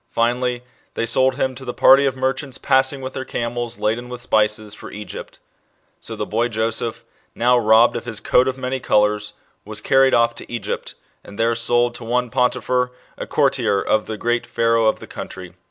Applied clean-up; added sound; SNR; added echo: none; none; none; none.